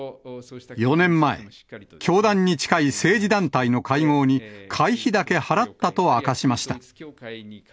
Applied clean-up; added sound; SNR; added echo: none; none; none; none.